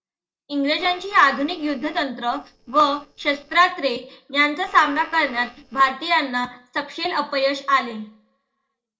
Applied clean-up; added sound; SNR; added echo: neural separator model SepFormer DNS4.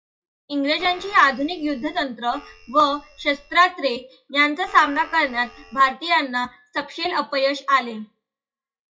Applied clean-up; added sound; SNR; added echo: classical method WPE with log-MMSE.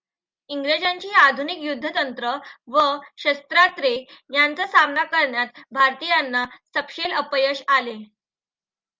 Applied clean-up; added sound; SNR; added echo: none; none; none; none.